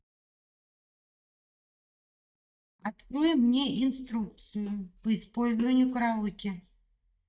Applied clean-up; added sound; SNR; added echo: neural mask model DeepFilterNet 3.